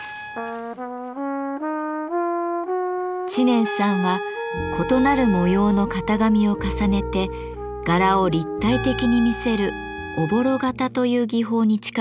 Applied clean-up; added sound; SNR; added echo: none; Trumpet; 17 dB; none.